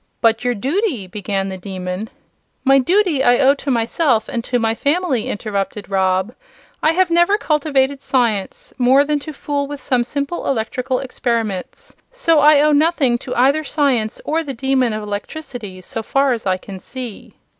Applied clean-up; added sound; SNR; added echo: none; none; none; none.